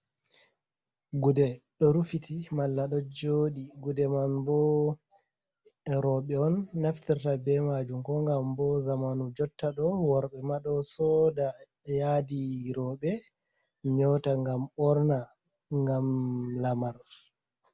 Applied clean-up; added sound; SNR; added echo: none; none; none; none.